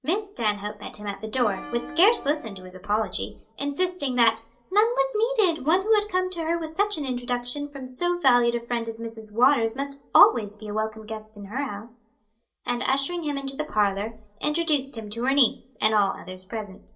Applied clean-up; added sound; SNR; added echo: none; Bell; 13 dB; reverberation time 0.2 s.